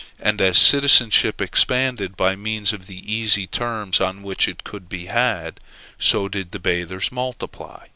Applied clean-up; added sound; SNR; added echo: none; none; none; none.